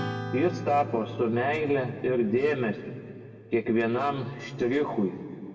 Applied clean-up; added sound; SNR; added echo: none; Acoustic guitar / Strum; 13 dB; reverberation time 2.0 s.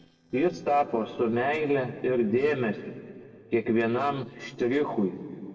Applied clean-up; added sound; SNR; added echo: neural separator model SepFormer DNS4.